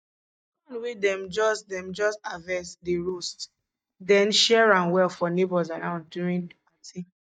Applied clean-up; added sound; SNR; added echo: neural mask model DeepFilterNet 3.